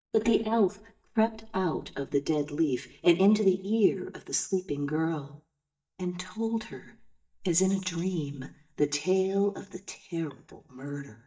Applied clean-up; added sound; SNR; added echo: neural mask model DeepFilterNet 3.